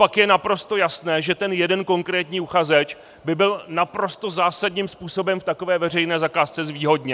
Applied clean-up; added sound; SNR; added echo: none; none; none; none.